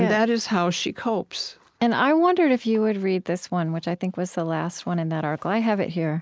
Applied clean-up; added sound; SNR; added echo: none; none; none; none.